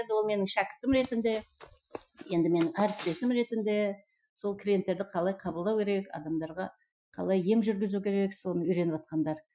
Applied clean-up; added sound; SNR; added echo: classical method Wiener filter.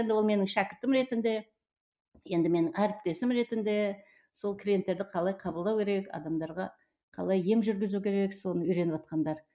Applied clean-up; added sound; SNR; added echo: none; none; none; none.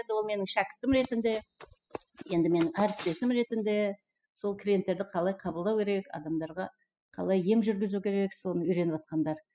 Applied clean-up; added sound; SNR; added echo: classical method spectral subtraction.